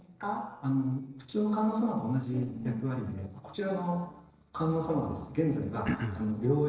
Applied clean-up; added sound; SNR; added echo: neural separator model SepFormer DNS4.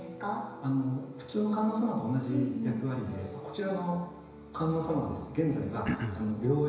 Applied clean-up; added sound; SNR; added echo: none; Cough; 2 dB; reverberation time 1.0 s.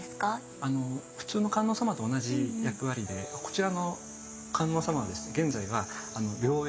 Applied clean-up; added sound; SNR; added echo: none; none; none; none.